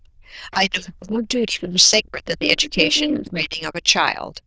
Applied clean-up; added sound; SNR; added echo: neural diffusion model UNIVERSE++.